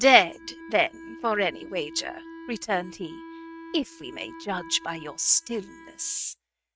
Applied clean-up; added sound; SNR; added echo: neural mask model RNNoise.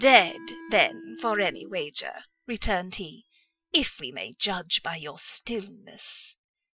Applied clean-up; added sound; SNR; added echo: classical method Wiener filter.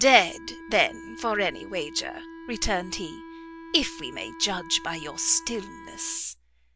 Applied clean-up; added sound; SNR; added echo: none; Wind instrument, woodwind instrument; 15 dB; none.